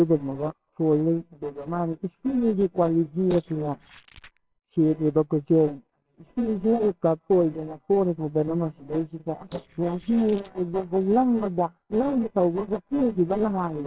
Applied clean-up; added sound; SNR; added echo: neural separator model SepFormer WHAMR!.